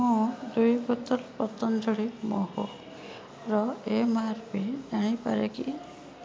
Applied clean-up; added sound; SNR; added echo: none; none; none; none.